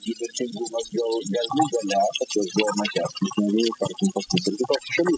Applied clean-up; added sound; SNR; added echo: classical method spectral subtraction.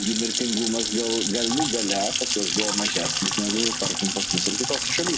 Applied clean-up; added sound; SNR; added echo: none; Sink (filling or washing) / Water tap, faucet / Splash, splatter; -1 dB; none.